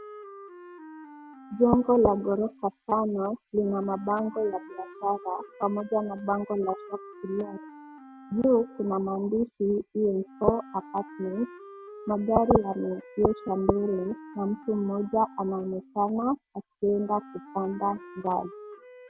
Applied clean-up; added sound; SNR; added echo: none; Wind instrument, woodwind instrument; 18 dB; none.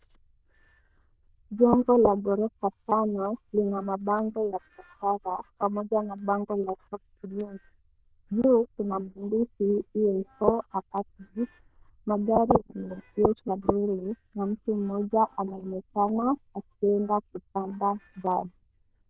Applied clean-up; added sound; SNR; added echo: neural diffusion model UNIVERSE++.